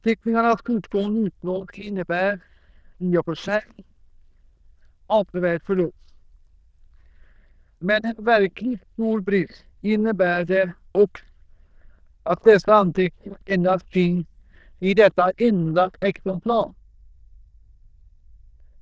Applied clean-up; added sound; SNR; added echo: neural diffusion model UNIVERSE++.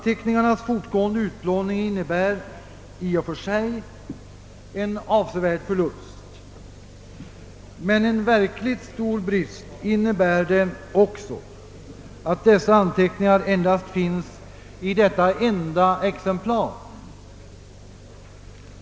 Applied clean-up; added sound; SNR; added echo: none; none; none; none.